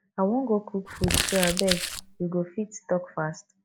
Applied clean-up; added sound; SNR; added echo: none; Crumpling, crinkling; 0 dB; none.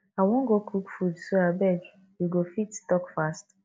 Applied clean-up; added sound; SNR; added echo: none; none; none; none.